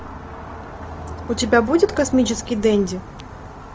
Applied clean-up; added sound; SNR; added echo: none; none; none; none.